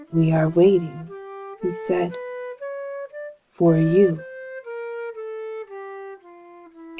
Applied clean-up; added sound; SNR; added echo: none; Wind instrument, woodwind instrument; 11 dB; none.